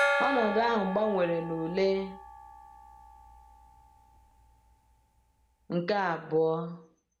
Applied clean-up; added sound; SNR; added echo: none; Gong; 5 dB; none.